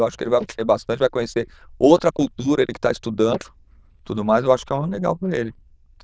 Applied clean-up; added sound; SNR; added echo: neural diffusion model UNIVERSE++.